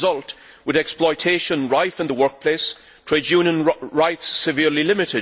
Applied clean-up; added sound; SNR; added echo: none; none; none; none.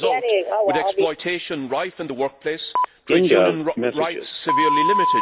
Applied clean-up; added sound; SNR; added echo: none; Telephone; -4 dB; none.